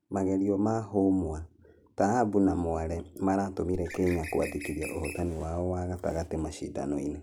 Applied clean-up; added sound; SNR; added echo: none; Bird; 14 dB; none.